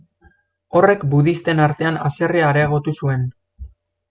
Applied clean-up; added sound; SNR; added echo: none; none; none; none.